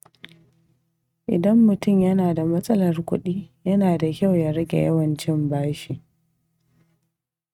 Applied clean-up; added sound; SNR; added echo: neural mask model RNNoise.